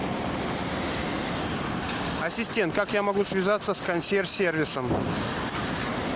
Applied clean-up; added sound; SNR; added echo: none; none; none; none.